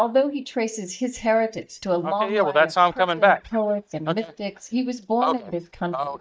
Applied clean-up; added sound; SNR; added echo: neural mask model DeepFilterNet 3.